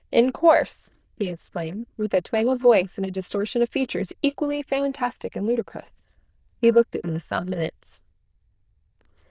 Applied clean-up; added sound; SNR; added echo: neural diffusion model UNIVERSE++.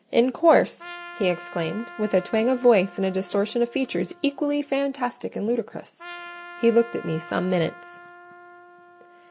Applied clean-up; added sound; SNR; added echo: none; Trumpet; 19 dB; none.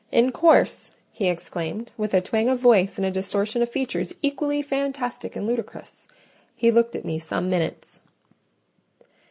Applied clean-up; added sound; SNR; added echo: none; none; none; none.